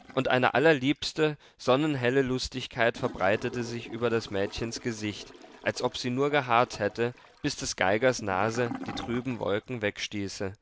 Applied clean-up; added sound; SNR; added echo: none; Toilet flush / Gurgling; 18 dB; none.